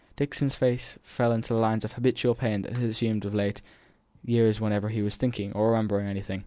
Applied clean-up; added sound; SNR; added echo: none; none; none; none.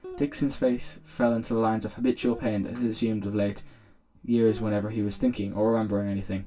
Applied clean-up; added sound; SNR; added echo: none; Guitar; 20 dB; reverberation time 0.1 s.